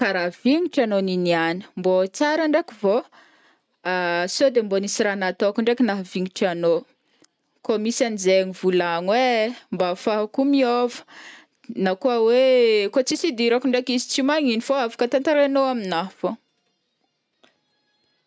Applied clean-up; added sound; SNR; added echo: none; none; none; none.